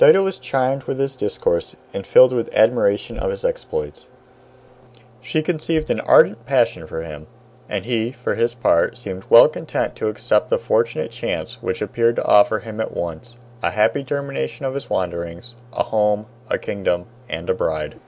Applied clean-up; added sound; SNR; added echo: none; none; none; none.